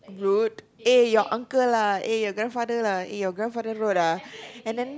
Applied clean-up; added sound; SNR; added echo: none; none; none; none.